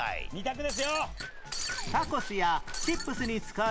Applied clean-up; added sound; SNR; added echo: none; Walk, footsteps + Shatter; 5 dB; none.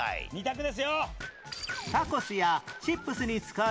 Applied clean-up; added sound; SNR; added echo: none; none; none; none.